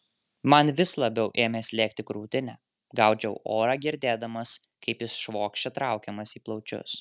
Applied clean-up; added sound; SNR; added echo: none; none; none; none.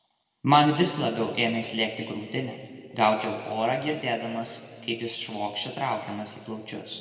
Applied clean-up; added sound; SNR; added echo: none; none; none; reverberation time 2.1 s.